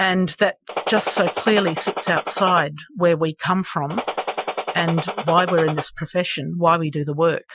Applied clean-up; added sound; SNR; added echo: classical method Wiener filter.